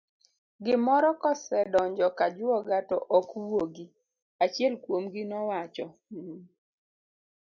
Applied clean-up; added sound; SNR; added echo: none; none; none; none.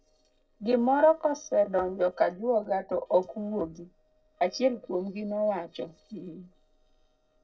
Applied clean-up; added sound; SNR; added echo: neural separator model SepFormer DNS4.